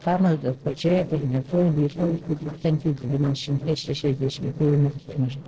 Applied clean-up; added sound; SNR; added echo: neural separator model SepFormer DNS4.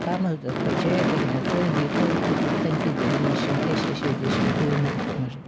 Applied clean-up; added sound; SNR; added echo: none; Gunshot, gunfire / Fireworks; -2 dB; none.